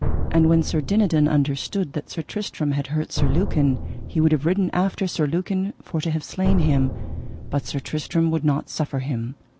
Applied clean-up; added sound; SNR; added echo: none; Drum; 5 dB; none.